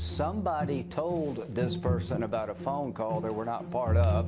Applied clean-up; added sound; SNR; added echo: none; none; none; none.